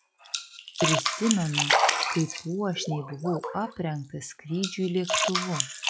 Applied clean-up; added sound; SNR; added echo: classical method log-MMSE.